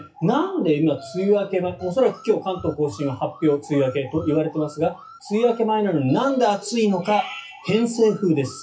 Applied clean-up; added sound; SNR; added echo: classical method WPE with log-MMSE.